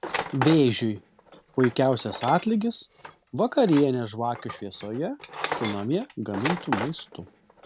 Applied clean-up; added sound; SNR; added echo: none; Tools; 10 dB; none.